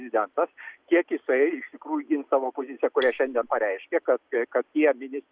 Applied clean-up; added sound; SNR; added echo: none; Cutlery, silverware; 13 dB; none.